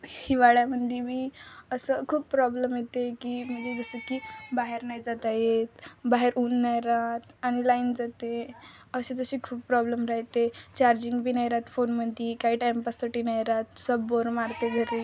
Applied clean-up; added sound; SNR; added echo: none; none; none; none.